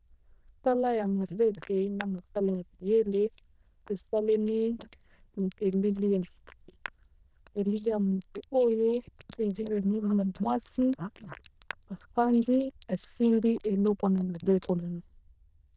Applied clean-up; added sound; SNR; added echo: neural diffusion model UNIVERSE++.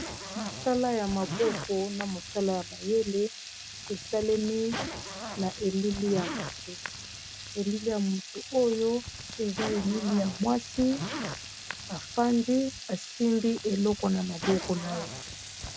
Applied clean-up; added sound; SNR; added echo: none; Water tap, faucet / Liquid + Zipper (clothing); 9 dB; none.